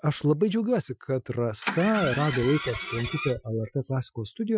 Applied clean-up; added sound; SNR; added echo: classical method Wiener filter.